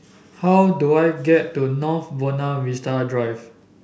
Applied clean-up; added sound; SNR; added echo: none; none; none; none.